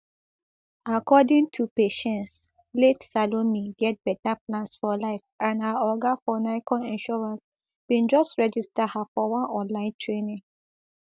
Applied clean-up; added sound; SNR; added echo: none; none; none; none.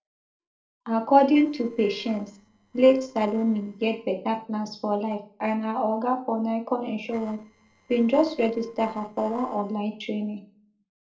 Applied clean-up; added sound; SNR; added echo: neural separator model SepFormer DNS4.